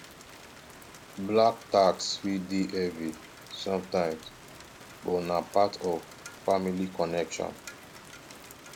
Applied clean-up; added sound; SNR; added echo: none; Rain; 17 dB; none.